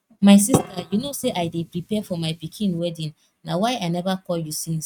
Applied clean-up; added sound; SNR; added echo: neural mask model RNNoise.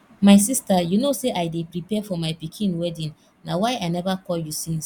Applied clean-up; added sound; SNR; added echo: none; none; none; none.